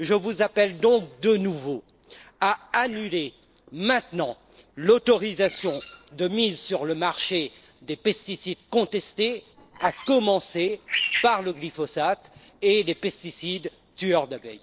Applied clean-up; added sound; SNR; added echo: neural separator model SepFormer DNS4.